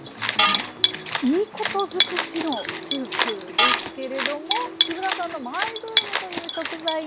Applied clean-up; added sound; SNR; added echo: none; Cat + Tools; -4 dB; none.